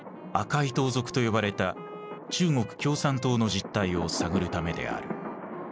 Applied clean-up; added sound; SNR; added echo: none; Wind instrument, woodwind instrument; 17 dB; none.